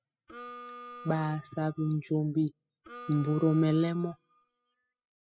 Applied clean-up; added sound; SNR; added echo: classical method spectral subtraction.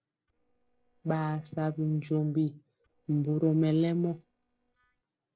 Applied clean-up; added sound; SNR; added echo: neural separator model SepFormer DNS4.